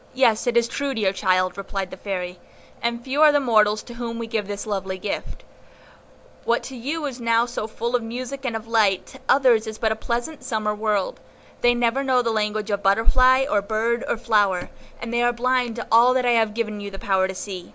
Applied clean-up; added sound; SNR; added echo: none; none; none; none.